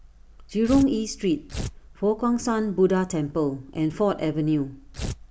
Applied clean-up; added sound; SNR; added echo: none; Tearing; 8 dB; none.